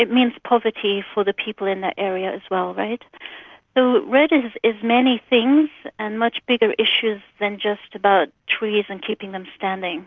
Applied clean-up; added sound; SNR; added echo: none; none; none; none.